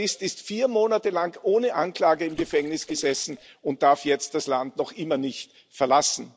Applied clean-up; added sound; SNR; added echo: neural separator model SepFormer DNS4.